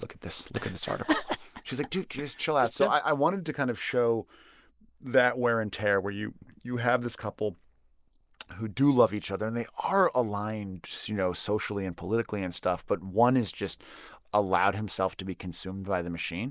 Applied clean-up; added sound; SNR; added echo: neural mask model Resemble Enhance denoiser.